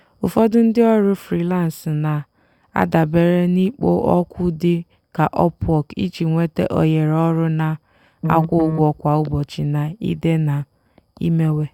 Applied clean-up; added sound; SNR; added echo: none; none; none; none.